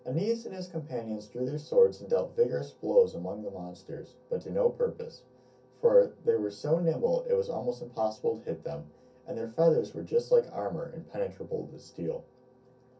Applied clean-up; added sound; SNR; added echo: none; none; none; reverberation time 0.3 s.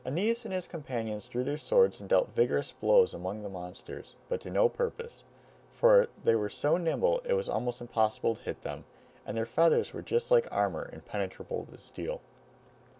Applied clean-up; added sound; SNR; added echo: none; none; none; none.